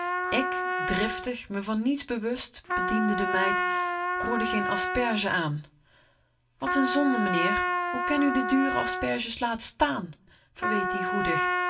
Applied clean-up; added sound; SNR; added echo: none; Trumpet; 0 dB; reverberation time 0.2 s.